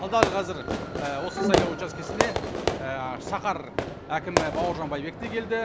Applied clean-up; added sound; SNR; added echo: none; Bowed string instrument + Fireworks; -1 dB; none.